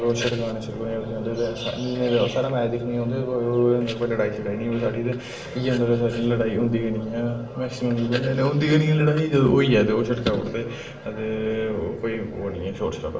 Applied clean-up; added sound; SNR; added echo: none; none; none; reverberation time 0.6 s.